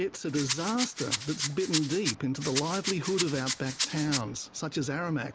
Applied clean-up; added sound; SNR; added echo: none; Rattle; 3 dB; none.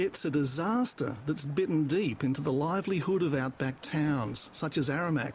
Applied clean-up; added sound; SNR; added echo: none; none; none; none.